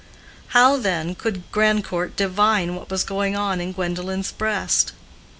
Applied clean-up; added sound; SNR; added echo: none; none; none; none.